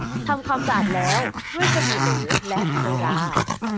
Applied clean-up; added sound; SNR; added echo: none; Growling; -4 dB; none.